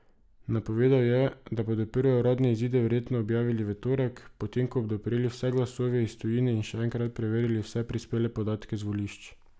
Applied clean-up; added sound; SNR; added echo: none; none; none; none.